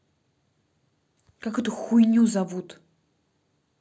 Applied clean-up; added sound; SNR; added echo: none; none; none; none.